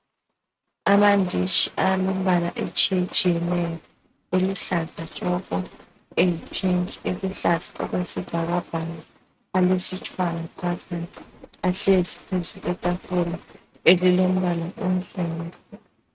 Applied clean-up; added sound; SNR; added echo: neural mask model RNNoise.